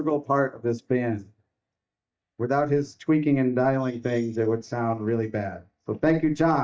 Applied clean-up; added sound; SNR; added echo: neural mask model DeepFilterNet 3.